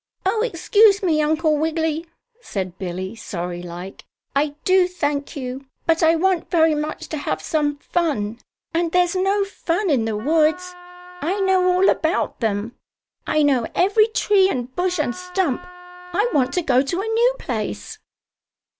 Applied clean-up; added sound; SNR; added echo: none; Wind instrument, woodwind instrument; 18 dB; none.